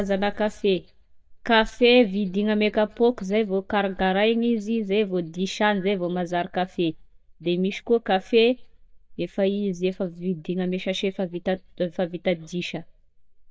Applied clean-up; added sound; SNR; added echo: neural mask model DeepFilterNet 3.